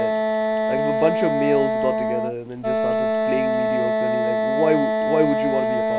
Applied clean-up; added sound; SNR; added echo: none; Wind instrument, woodwind instrument; -4 dB; none.